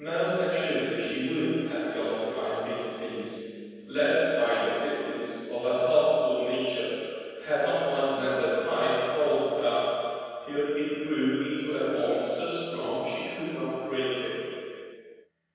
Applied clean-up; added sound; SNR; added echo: none; none; none; reverberation time 2.1 s.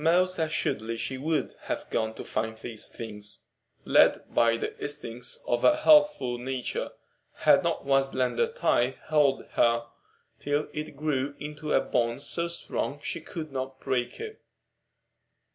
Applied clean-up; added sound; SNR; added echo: none; none; none; none.